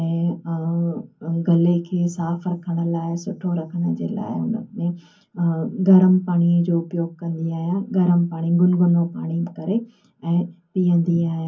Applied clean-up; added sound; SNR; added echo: none; none; none; reverberation time 0.4 s.